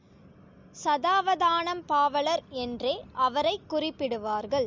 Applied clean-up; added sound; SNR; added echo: none; none; none; none.